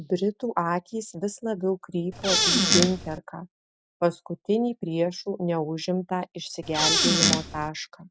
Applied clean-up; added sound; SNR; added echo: none; Squeak / Cupboard open or close; -5 dB; none.